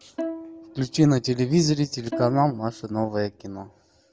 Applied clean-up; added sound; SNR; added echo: none; Bowed string instrument; 13 dB; none.